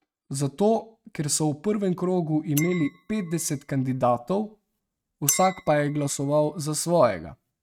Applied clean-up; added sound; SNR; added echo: neural mask model RNNoise.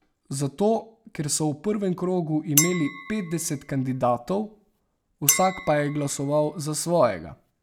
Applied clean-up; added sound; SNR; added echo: none; Chink, clink; 6 dB; none.